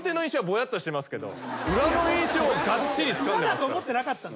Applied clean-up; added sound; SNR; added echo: none; none; none; none.